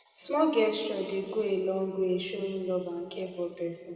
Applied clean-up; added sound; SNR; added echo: none; none; none; reverberation time 1.9 s.